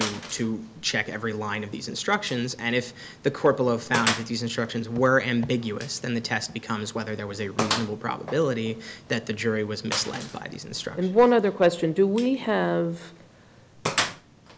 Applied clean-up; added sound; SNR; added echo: none; Gunshot, gunfire; 10 dB; none.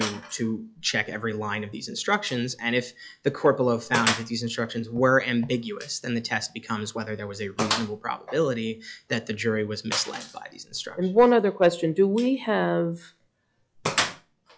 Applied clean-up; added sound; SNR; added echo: classical method log-MMSE.